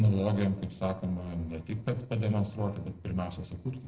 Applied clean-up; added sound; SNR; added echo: neural separator model SepFormer DNS4.